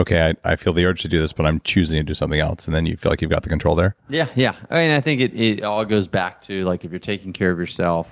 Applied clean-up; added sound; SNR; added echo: none; none; none; none.